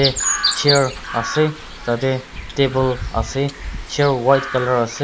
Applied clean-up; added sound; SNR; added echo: none; Chirp, tweet; 7 dB; none.